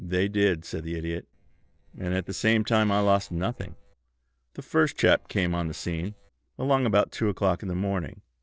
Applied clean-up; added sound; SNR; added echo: neural separator model SepFormer DNS4.